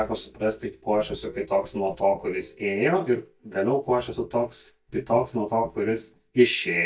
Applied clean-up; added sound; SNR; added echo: neural mask model DeepFilterNet 3.